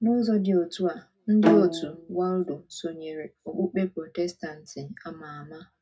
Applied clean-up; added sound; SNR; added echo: none; Bowed string instrument; 0 dB; reverberation time 0.2 s.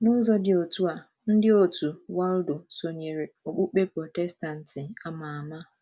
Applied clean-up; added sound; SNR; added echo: none; none; none; none.